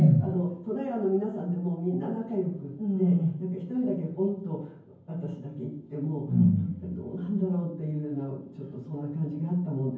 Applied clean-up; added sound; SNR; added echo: none; none; none; reverberation time 0.9 s.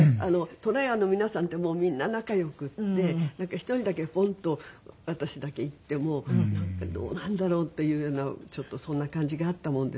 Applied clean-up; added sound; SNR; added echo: none; none; none; none.